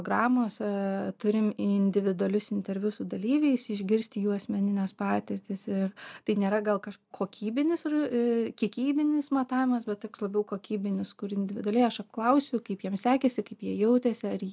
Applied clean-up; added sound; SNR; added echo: none; none; none; none.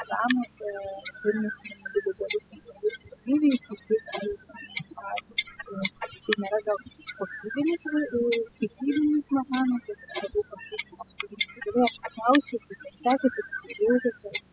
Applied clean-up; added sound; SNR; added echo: classical method spectral subtraction.